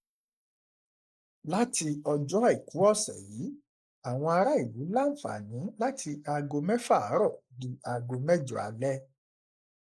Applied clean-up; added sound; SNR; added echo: neural mask model Resemble Enhance denoiser.